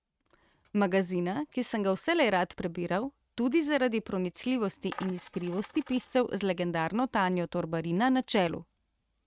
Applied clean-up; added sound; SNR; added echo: neural mask model RNNoise.